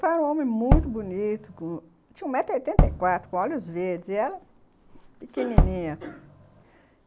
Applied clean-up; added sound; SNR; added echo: none; Tap / Bass drum; -4 dB; none.